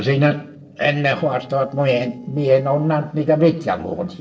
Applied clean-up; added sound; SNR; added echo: neural separator model SepFormer DNS4.